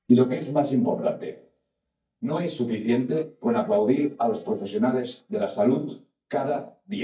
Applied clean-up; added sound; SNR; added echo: neural mask model DeepFilterNet 3.